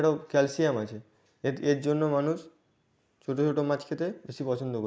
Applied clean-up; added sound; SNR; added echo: none; none; none; none.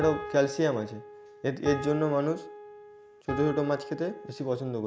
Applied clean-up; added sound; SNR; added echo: none; Piano; 11 dB; none.